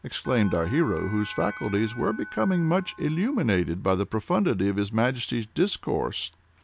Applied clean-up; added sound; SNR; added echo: none; Bell; 16 dB; none.